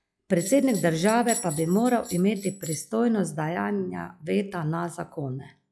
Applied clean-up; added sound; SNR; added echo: classical method log-MMSE.